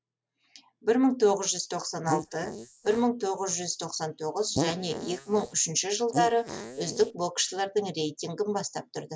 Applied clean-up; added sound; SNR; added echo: neural mask model Resemble Enhance denoiser.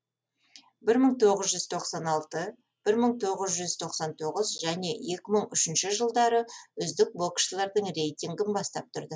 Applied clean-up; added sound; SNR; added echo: none; none; none; none.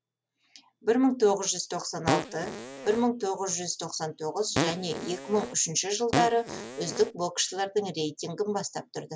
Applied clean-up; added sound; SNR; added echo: none; Fart; 4 dB; none.